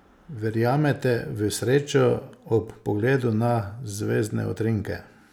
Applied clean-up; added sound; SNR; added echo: none; none; none; none.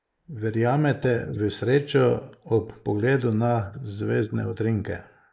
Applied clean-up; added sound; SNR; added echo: neural mask model Resemble Enhance denoiser.